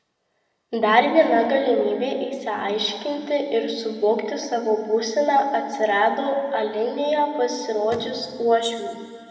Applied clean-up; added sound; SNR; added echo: none; none; none; reverberation time 2.0 s.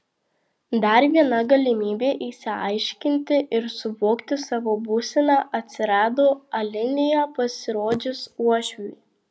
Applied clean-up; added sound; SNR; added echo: none; none; none; none.